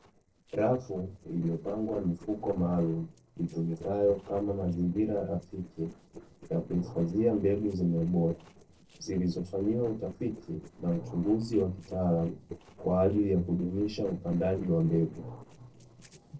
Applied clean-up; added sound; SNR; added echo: neural separator model SepFormer DNS4.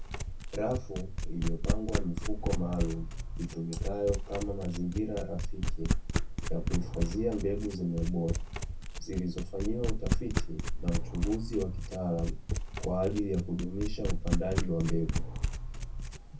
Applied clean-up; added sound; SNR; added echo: none; Domestic sounds, home sounds; -2 dB; reverberation time 0.3 s.